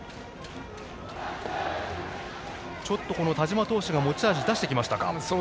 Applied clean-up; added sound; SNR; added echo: none; none; none; none.